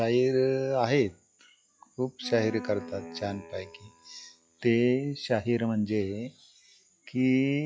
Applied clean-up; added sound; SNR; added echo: classical method log-MMSE.